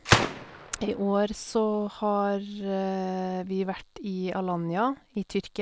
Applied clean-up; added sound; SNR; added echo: none; Gunshot, gunfire; 3 dB; none.